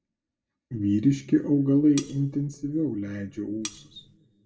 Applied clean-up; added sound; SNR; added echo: none; Cutlery, silverware; 15 dB; reverberation time 0.2 s.